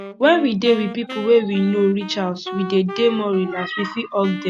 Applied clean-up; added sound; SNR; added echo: none; Wind instrument, woodwind instrument; 13 dB; none.